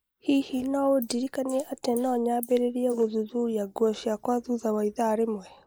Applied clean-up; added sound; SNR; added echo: neural mask model Resemble Enhance denoiser.